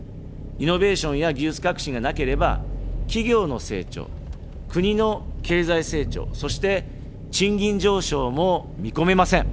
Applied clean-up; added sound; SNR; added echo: none; Engine; 7 dB; none.